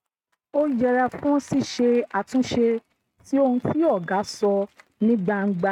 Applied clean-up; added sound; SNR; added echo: neural mask model RNNoise.